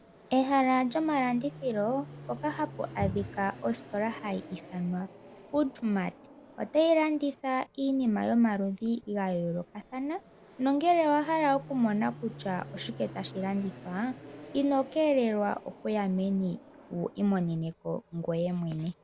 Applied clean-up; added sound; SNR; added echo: none; Fixed-wing aircraft, airplane; 19 dB; none.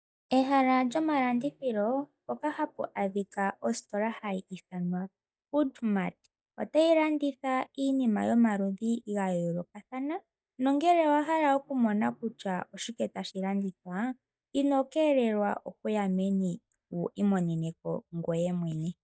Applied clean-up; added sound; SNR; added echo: neural mask model DeepFilterNet 3.